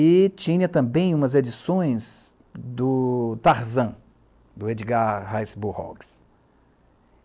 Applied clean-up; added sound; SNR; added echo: none; none; none; none.